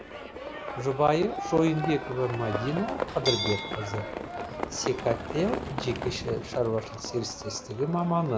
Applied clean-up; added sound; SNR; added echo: none; Livestock, farm animals, working animals; 6 dB; none.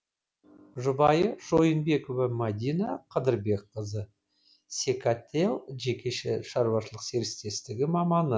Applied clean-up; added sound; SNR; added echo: none; none; none; none.